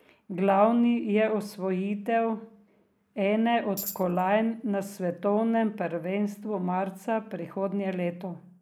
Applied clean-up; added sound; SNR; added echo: neural mask model Resemble Enhance denoiser.